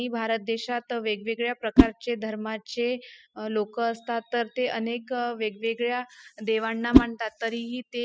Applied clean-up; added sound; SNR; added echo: classical method spectral subtraction.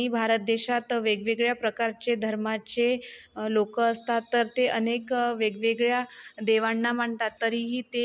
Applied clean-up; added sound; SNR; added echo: none; none; none; none.